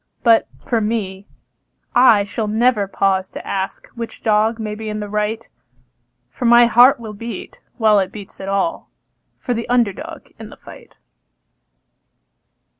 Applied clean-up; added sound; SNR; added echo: none; none; none; none.